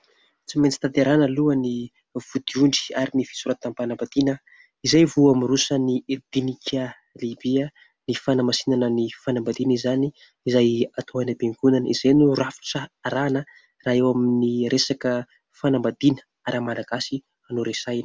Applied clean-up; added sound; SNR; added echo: none; none; none; none.